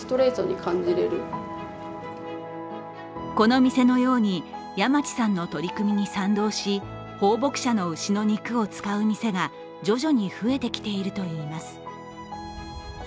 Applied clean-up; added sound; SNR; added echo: none; none; none; none.